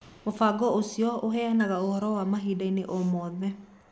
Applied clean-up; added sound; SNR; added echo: none; Marimba, xylophone; 19 dB; none.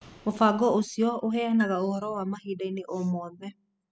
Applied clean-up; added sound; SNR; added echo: classical method spectral subtraction.